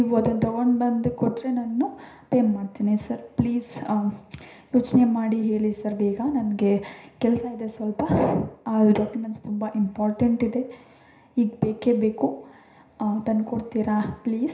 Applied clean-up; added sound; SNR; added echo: none; none; none; reverberation time 0.5 s.